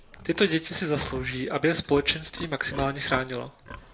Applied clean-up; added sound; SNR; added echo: none; Livestock, farm animals, working animals; 14 dB; reverberation time 0.4 s.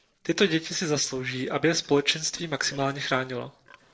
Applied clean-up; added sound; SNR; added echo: neural separator model SepFormer DNS4.